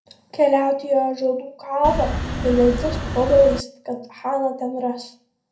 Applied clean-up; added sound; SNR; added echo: none; Wind; 5 dB; reverberation time 0.6 s.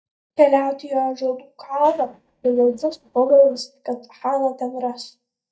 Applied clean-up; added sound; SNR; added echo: neural mask model DeepFilterNet 3.